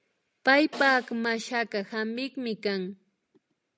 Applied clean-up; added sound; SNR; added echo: none; Snare drum; 16 dB; none.